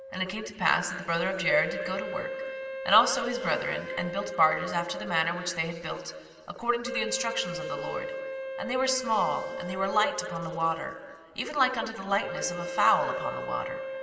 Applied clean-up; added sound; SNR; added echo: none; Wind instrument, woodwind instrument; 9 dB; reverberation time 2.0 s.